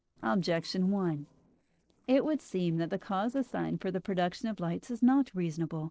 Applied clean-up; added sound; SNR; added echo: neural separator model SepFormer DNS4.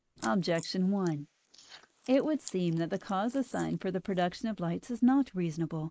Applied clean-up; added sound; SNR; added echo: neural mask model Resemble Enhance denoiser.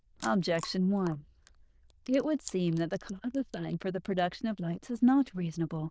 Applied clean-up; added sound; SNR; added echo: neural diffusion model UNIVERSE++.